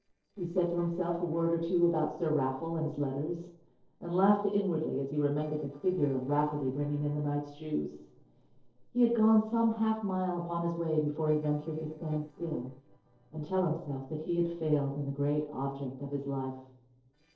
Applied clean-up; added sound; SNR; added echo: neural separator model SepFormer DNS4.